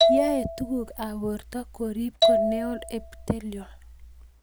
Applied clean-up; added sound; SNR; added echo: none; Marimba, xylophone; -4 dB; none.